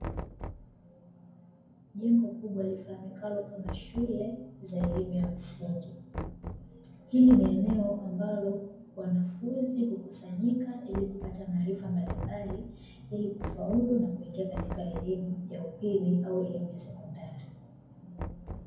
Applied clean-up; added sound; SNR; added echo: none; Knock; 12 dB; reverberation time 0.9 s.